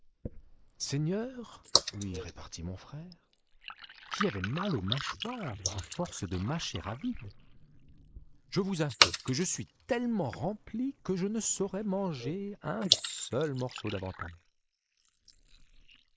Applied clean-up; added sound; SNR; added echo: neural mask model Resemble Enhance denoiser.